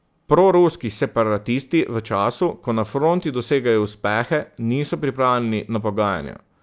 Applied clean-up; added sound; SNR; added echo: none; none; none; none.